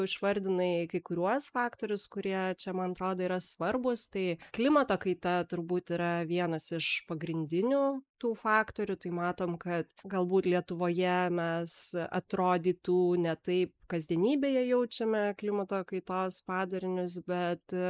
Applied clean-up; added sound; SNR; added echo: neural mask model Resemble Enhance denoiser.